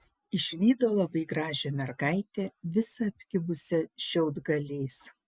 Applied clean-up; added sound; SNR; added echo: none; none; none; none.